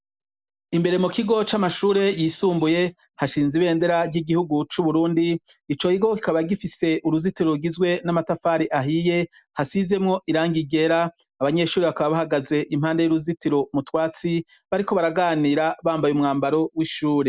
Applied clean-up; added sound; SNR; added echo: none; none; none; none.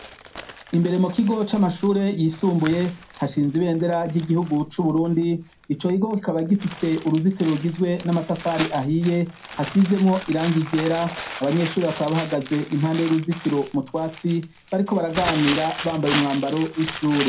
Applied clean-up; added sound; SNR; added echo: none; Crumpling, crinkling; 13 dB; reverberation time 0.2 s.